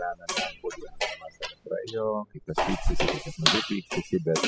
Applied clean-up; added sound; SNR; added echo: classical method spectral subtraction.